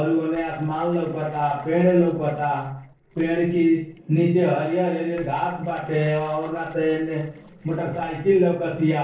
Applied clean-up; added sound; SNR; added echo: neural separator model SepFormer DNS4.